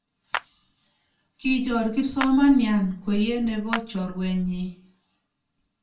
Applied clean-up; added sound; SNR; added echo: none; Clapping; 13 dB; reverberation time 0.2 s.